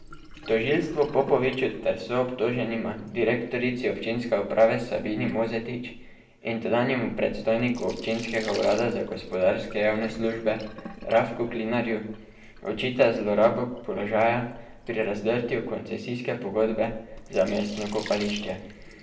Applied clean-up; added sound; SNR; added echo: none; Sink (filling or washing); 18 dB; reverberation time 0.6 s.